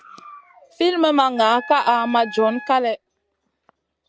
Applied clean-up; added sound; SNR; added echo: none; Wind instrument, woodwind instrument; 16 dB; none.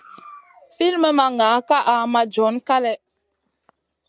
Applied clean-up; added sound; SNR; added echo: none; none; none; none.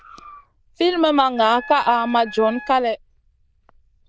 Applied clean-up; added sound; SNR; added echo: neural diffusion model UNIVERSE++.